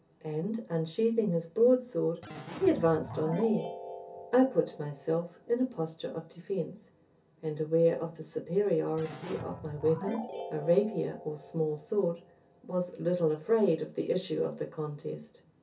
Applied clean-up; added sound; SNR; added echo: none; Keyboard (musical); 16 dB; reverberation time 0.3 s.